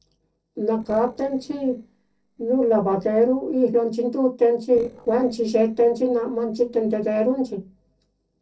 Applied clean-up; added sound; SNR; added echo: neural separator model SepFormer DNS4.